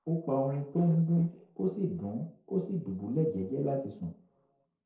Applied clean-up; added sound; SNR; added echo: neural separator model SepFormer DNS4.